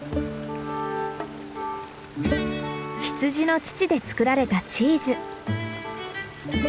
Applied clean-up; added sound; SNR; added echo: none; Stream; 20 dB; none.